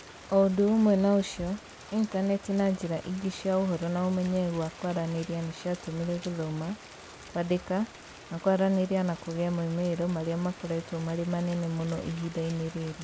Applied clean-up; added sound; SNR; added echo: none; Rain; 18 dB; none.